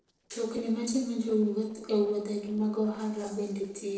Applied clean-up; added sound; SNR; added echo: neural separator model SepFormer DNS4.